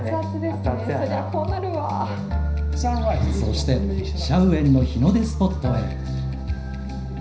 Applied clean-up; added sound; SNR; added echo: none; none; none; reverberation time 0.5 s.